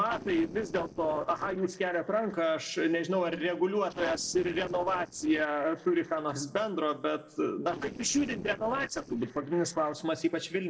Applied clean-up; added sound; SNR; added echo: neural separator model SepFormer DNS4.